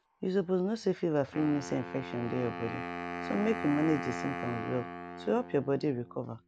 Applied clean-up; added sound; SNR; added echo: none; Wind instrument, woodwind instrument; 8 dB; none.